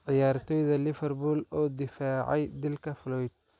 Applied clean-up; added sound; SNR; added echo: none; none; none; none.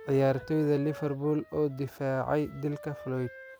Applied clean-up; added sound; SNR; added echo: none; Wind instrument, woodwind instrument; 19 dB; none.